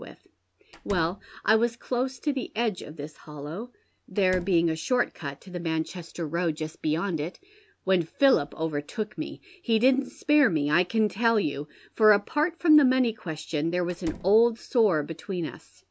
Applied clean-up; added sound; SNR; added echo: none; Slam; 17 dB; none.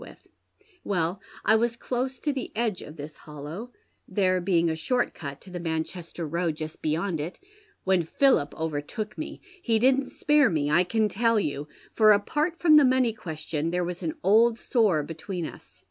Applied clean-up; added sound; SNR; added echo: none; none; none; none.